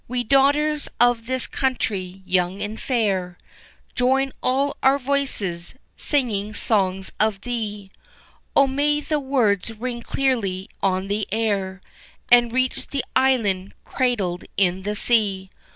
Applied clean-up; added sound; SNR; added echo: none; none; none; none.